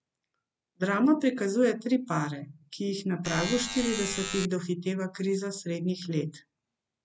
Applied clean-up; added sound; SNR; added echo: none; Alarm; 5 dB; none.